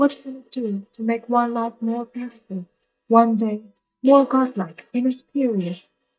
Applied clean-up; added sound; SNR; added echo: neural mask model DeepFilterNet 3.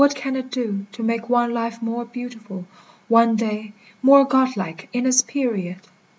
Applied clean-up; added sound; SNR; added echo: none; none; none; none.